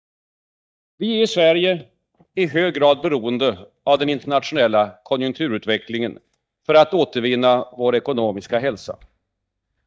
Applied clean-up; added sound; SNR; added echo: neural mask model DeepFilterNet 3.